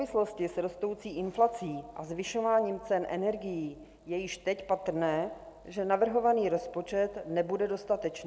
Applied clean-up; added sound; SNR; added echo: none; none; none; none.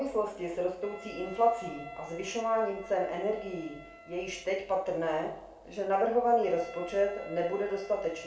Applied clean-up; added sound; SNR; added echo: none; Wind instrument, woodwind instrument; 20 dB; reverberation time 0.3 s.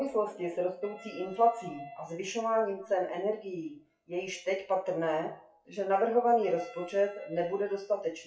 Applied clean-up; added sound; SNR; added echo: classical method WPE with log-MMSE.